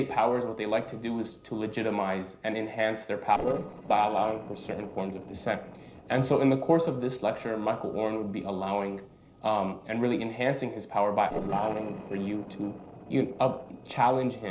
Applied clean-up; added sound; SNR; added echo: neural separator model SepFormer DNS4.